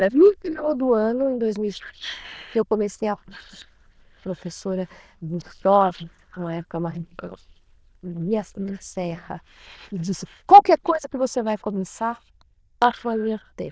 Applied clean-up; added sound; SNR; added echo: neural diffusion model UNIVERSE++.